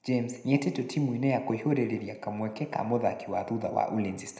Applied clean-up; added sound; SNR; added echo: none; none; none; reverberation time 0.8 s.